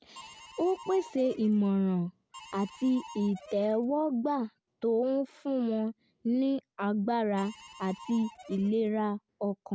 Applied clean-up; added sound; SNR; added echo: none; Harmonica; 19 dB; none.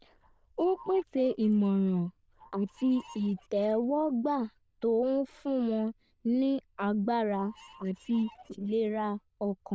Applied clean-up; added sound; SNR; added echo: neural diffusion model UNIVERSE++.